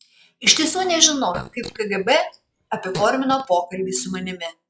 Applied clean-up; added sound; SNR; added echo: classical method log-MMSE.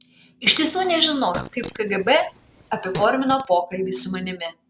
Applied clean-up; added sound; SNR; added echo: none; Fart; 14 dB; none.